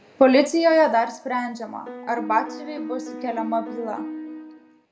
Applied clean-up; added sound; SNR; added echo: none; Piano; 11 dB; reverberation time 0.9 s.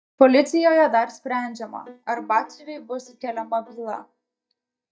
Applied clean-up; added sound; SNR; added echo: neural mask model DeepFilterNet 3.